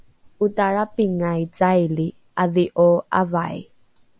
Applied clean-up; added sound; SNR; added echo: none; none; none; none.